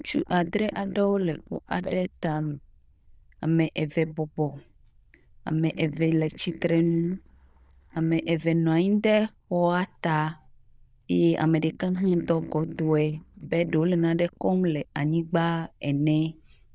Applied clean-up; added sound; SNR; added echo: neural diffusion model UNIVERSE++.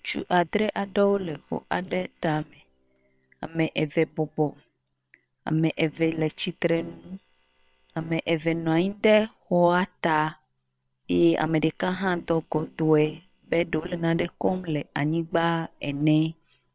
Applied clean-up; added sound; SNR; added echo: neural separator model SepFormer WHAM!.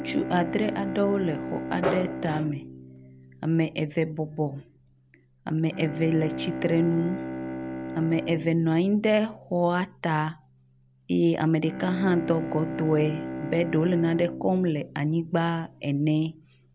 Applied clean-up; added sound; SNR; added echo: none; Bowed string instrument; 10 dB; none.